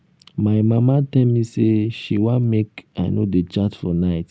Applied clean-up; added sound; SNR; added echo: none; none; none; none.